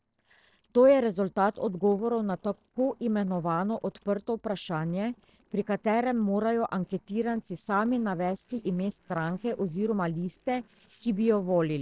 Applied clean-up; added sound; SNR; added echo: neural separator model SepFormer DNS4.